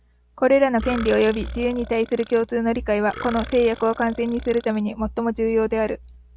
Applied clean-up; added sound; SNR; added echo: none; Burping, eructation; 17 dB; none.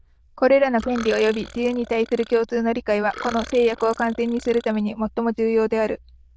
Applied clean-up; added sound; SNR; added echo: neural diffusion model UNIVERSE++.